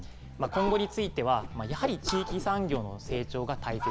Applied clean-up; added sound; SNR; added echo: none; Whoosh, swoosh, swish + Fowl; 6 dB; none.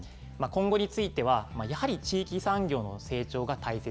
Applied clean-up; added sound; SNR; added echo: none; none; none; none.